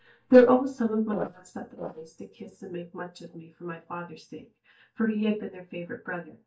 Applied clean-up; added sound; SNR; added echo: neural mask model DeepFilterNet 3.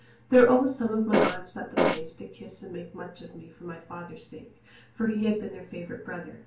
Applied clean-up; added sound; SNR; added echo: none; Fart; -4 dB; reverberation time 0.3 s.